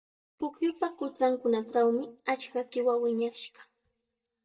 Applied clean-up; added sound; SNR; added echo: neural mask model DeepFilterNet 3.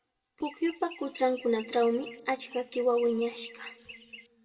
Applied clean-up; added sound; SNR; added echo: none; Chirp, tweet; 19 dB; reverberation time 1.4 s.